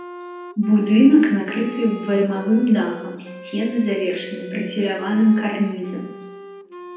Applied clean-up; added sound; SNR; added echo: none; Wind instrument, woodwind instrument; 16 dB; reverberation time 0.9 s.